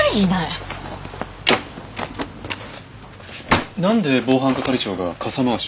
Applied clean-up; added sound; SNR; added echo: none; none; none; none.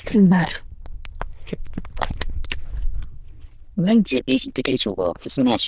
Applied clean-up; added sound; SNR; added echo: neural diffusion model UNIVERSE++.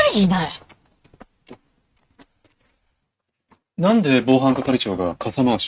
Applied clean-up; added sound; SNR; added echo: neural mask model RNNoise.